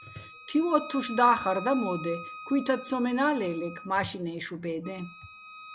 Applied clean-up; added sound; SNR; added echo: none; Wind instrument, woodwind instrument; 15 dB; none.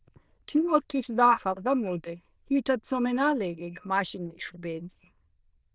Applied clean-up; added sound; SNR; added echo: neural diffusion model UNIVERSE++.